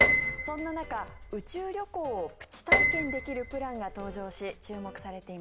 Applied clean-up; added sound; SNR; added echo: none; Piano; -5 dB; none.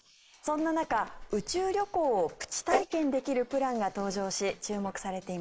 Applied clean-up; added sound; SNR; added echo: neural mask model Resemble Enhance denoiser.